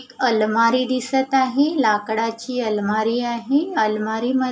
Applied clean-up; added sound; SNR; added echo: none; none; none; none.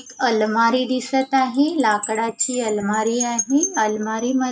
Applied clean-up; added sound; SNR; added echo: neural mask model RNNoise.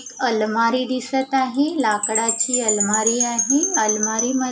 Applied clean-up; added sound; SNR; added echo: none; Wind chime; 3 dB; none.